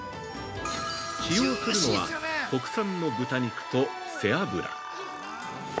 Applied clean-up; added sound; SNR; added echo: none; none; none; none.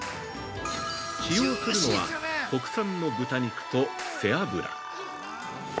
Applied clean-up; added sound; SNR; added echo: none; Clapping; 17 dB; none.